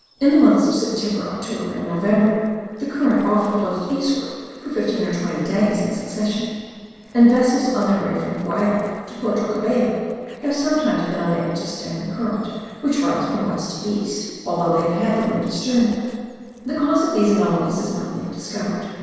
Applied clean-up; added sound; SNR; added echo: neural separator model SepFormer DNS4.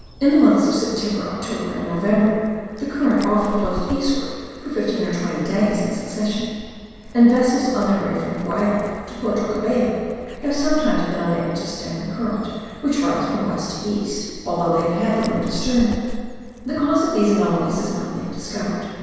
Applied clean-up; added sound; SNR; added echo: none; Dog; 13 dB; reverberation time 1.9 s.